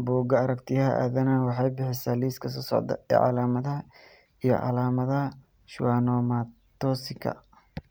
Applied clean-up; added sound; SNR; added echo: none; none; none; none.